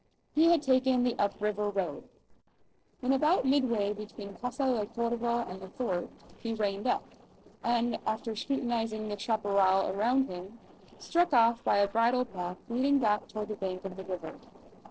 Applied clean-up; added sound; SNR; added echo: neural separator model SepFormer DNS4.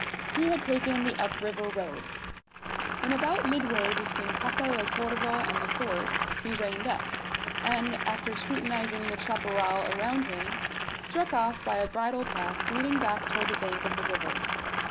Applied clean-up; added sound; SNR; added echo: none; Boiling; 1 dB; none.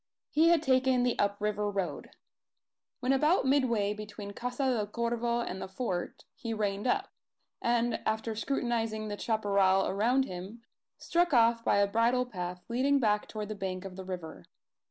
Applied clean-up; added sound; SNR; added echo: none; none; none; none.